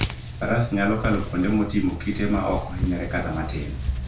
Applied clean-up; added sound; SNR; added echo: none; Tearing; 5 dB; reverberation time 0.3 s.